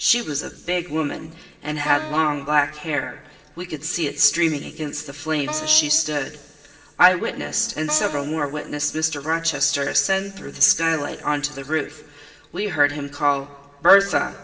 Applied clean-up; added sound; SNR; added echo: none; Wind instrument, woodwind instrument; 12 dB; reverberation time 2.5 s.